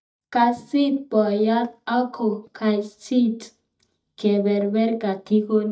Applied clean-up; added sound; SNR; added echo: neural mask model DeepFilterNet 3.